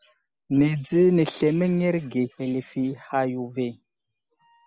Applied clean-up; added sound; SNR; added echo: none; none; none; none.